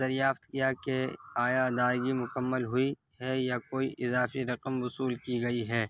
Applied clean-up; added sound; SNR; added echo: none; none; none; none.